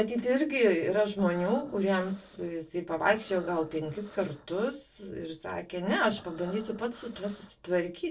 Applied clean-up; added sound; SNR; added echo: neural separator model SepFormer DNS4.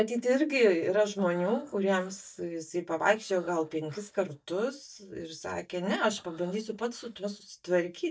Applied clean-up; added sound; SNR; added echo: neural mask model DeepFilterNet 3.